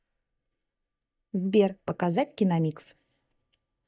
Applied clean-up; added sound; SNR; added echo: neural mask model DeepFilterNet 3.